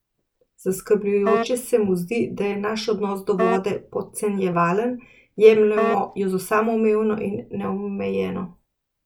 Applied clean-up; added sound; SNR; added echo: none; Wind instrument, woodwind instrument; 6 dB; none.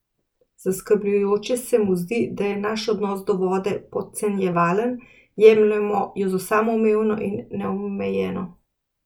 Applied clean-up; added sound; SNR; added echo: none; none; none; none.